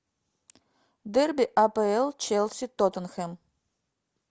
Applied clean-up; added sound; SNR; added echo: none; none; none; none.